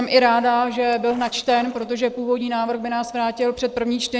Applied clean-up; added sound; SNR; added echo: neural separator model SepFormer DNS4.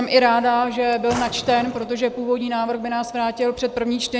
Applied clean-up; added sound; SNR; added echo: none; Drawer open or close; 13 dB; none.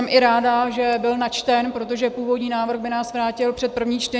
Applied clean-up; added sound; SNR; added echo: none; none; none; none.